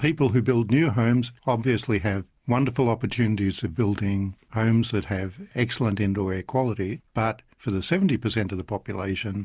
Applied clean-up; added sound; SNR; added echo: none; none; none; none.